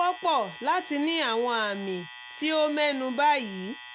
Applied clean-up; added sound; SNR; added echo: none; Alarm; 16 dB; none.